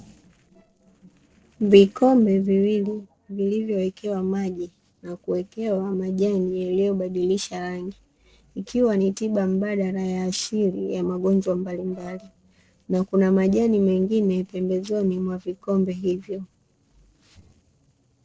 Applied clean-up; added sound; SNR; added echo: neural separator model SepFormer DNS4.